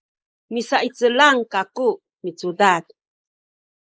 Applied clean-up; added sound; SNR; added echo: neural mask model Resemble Enhance denoiser.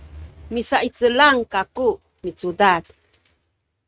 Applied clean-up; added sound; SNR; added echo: neural mask model RNNoise.